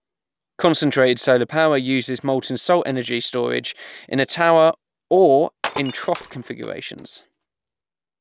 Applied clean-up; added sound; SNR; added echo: none; Glass; 14 dB; none.